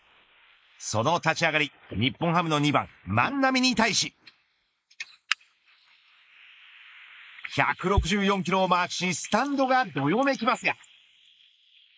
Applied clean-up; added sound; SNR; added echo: neural mask model Resemble Enhance denoiser.